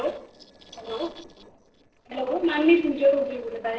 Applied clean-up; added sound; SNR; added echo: neural separator model SepFormer DNS4.